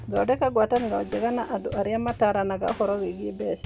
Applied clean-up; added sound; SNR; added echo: none; Bass drum / Snare drum / Drum kit; 15 dB; none.